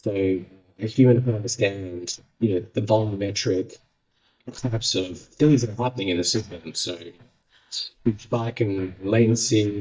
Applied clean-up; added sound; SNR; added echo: neural mask model DeepFilterNet 3.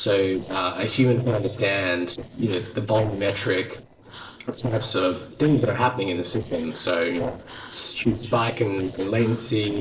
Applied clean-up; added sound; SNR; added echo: neural separator model SepFormer DNS4.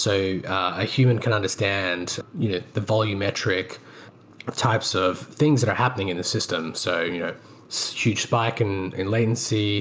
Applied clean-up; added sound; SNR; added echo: none; none; none; none.